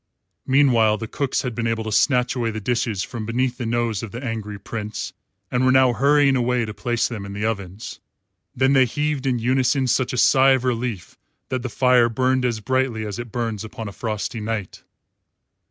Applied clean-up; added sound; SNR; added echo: none; none; none; none.